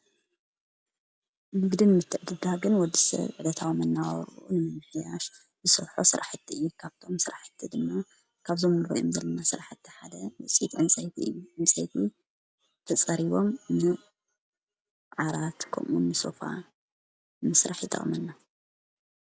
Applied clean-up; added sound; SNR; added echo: none; none; none; none.